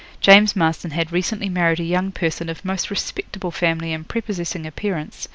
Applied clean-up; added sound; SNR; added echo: none; none; none; none.